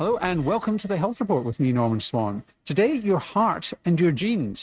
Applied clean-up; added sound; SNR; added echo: neural mask model RNNoise.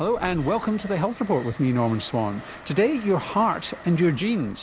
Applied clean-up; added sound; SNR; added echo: none; Train; 17 dB; none.